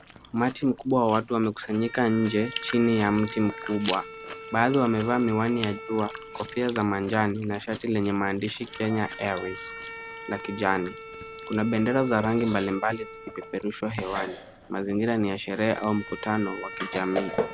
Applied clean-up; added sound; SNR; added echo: none; Bowed string instrument + Chewing, mastication; 11 dB; none.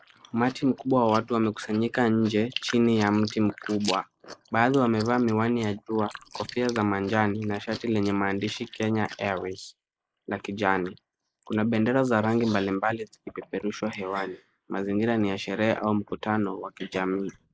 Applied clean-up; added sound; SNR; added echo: neural mask model Resemble Enhance denoiser.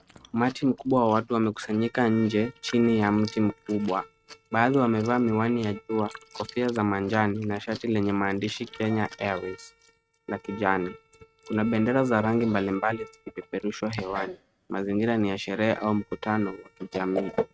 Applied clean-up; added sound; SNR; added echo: neural mask model RNNoise.